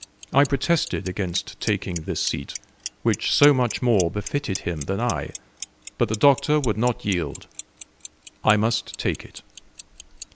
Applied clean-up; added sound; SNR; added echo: none; Clock; 16 dB; none.